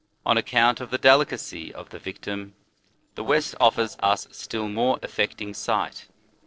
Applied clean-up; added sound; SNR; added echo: neural separator model SepFormer DNS4.